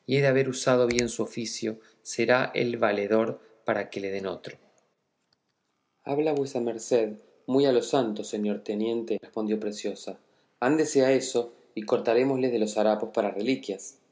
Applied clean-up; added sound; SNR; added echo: none; Finger snapping; 14 dB; none.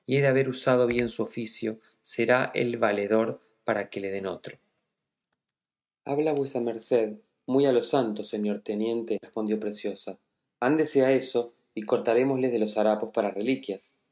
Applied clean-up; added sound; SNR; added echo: neural mask model RNNoise.